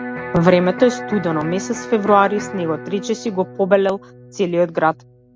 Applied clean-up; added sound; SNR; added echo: none; Electric guitar; 13 dB; none.